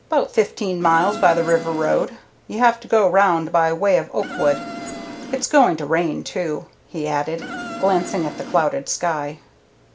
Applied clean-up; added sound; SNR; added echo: none; Insect; 10 dB; none.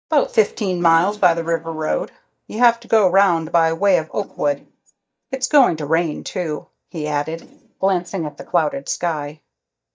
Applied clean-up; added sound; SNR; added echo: neural mask model DeepFilterNet 3.